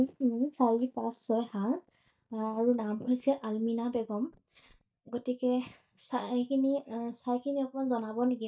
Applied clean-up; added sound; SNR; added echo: neural mask model DeepFilterNet 3.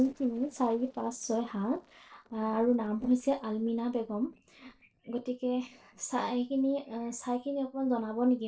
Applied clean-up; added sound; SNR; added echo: neural separator model SepFormer DNS4.